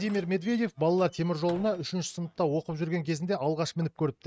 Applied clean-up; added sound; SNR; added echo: neural mask model RNNoise.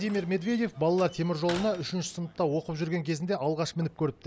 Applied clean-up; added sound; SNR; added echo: none; Slam; 16 dB; none.